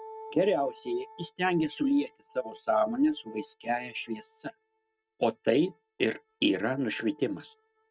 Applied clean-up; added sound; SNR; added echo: neural mask model RNNoise.